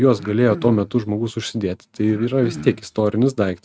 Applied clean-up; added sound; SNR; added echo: neural mask model RNNoise.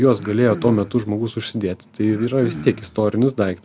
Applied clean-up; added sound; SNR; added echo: none; Cough; 15 dB; none.